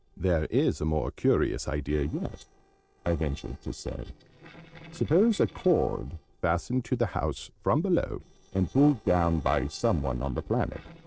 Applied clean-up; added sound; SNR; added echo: neural separator model SepFormer DNS4.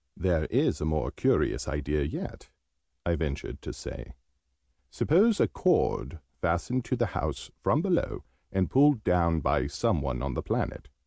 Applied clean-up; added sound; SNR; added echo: none; none; none; none.